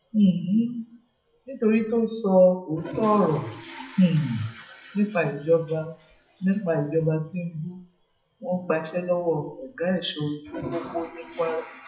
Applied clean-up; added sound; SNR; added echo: classical method WPE with log-MMSE.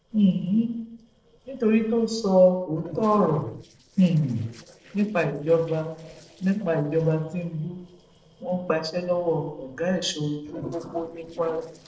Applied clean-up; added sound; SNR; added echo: neural separator model SepFormer DNS4.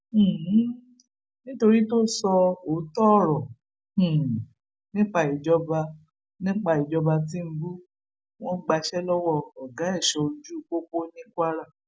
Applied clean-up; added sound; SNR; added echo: none; none; none; none.